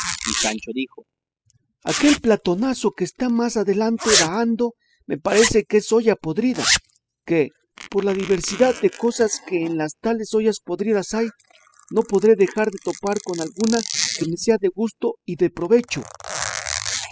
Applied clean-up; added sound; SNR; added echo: classical method spectral subtraction.